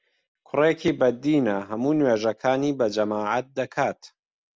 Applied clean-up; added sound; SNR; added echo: none; none; none; none.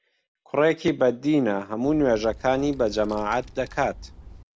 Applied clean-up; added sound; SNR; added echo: none; Wind; 18 dB; none.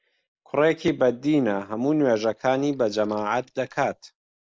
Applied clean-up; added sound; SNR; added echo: neural mask model Resemble Enhance denoiser.